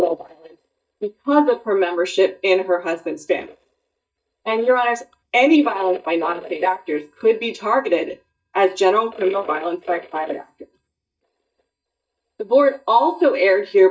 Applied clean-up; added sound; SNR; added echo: neural mask model DeepFilterNet 3.